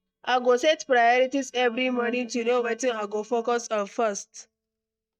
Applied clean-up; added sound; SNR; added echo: neural mask model DeepFilterNet 3.